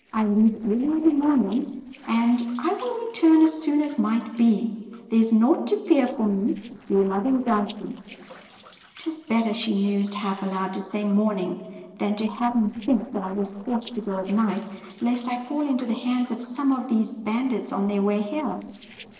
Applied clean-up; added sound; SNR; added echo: neural separator model SepFormer DNS4.